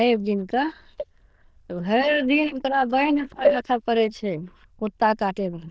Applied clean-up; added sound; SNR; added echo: neural diffusion model UNIVERSE++.